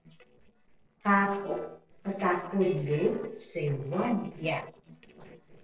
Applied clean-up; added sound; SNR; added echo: neural separator model SepFormer DNS4.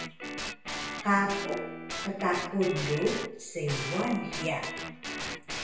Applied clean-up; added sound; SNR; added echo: none; Guitar; 6 dB; reverberation time 0.9 s.